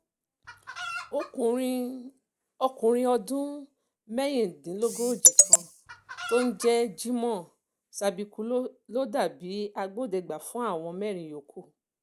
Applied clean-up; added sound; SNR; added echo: none; Chicken, rooster; 12 dB; none.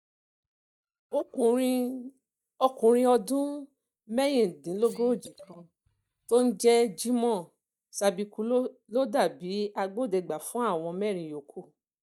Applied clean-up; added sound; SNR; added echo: neural mask model DeepFilterNet 3.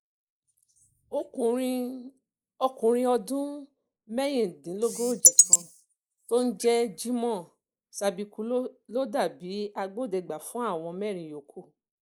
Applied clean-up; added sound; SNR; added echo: neural mask model Resemble Enhance denoiser.